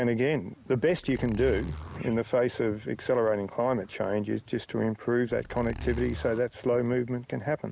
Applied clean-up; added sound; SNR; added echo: none; Zipper (clothing); 11 dB; none.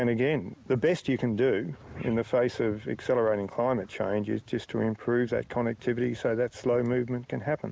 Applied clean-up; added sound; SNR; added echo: none; none; none; none.